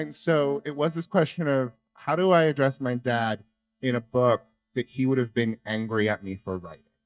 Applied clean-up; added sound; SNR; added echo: neural mask model DeepFilterNet 3.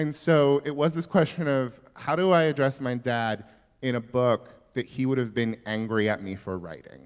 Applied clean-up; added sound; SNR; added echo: none; none; none; none.